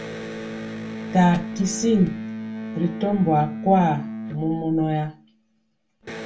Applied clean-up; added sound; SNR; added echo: none; Electric guitar; 9 dB; reverberation time 0.2 s.